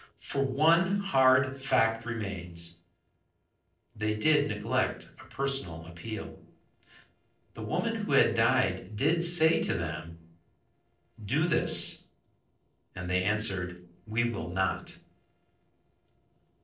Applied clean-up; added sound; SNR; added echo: neural separator model SepFormer DNS4.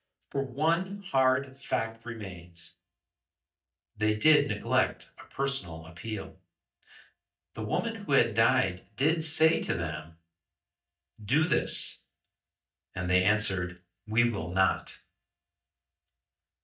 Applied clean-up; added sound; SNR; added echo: neural mask model DeepFilterNet 3.